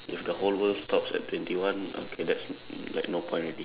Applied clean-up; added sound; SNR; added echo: none; none; none; none.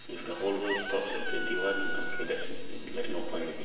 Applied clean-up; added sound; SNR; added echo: none; Chicken, rooster; 8 dB; reverberation time 1.2 s.